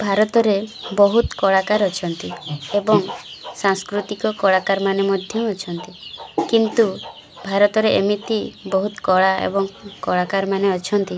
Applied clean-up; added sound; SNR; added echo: none; none; none; none.